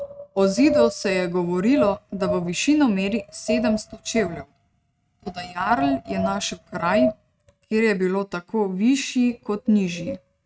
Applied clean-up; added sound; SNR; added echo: neural mask model RNNoise.